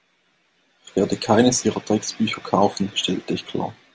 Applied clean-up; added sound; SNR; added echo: none; none; none; none.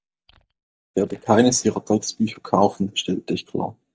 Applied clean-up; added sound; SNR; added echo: neural mask model DeepFilterNet 3.